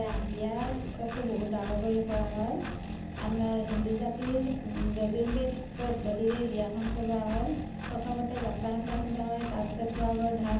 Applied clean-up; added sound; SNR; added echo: none; Engine; 4 dB; reverberation time 0.8 s.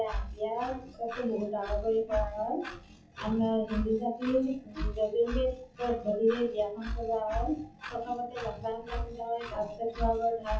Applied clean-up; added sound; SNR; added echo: classical method WPE with log-MMSE.